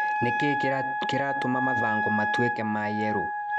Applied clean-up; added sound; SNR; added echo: none; Wind instrument, woodwind instrument; -2 dB; none.